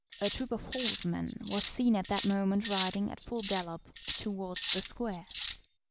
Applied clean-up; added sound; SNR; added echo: none; Cutlery, silverware; -1 dB; none.